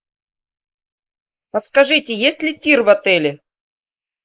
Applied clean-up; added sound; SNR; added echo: neural mask model Resemble Enhance denoiser.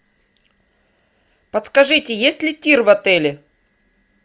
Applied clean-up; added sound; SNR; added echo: none; none; none; none.